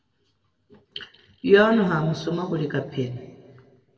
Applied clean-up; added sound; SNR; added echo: none; none; none; reverberation time 1.5 s.